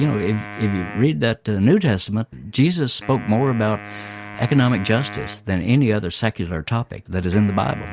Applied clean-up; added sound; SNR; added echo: none; Wind instrument, woodwind instrument; 17 dB; none.